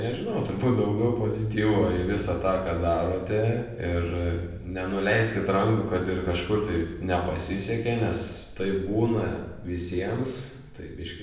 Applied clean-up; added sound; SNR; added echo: none; none; none; reverberation time 0.8 s.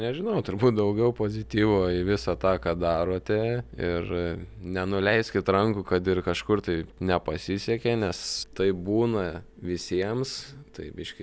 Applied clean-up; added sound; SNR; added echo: none; none; none; none.